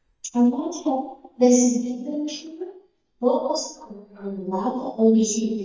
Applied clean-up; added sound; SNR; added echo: neural mask model DeepFilterNet 3.